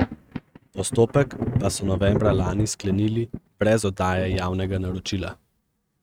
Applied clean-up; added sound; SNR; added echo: neural mask model RNNoise.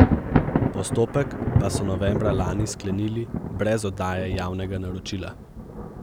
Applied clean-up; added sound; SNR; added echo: none; Thunder; -2 dB; none.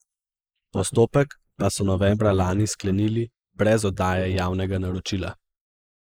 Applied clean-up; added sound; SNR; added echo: neural mask model Resemble Enhance denoiser.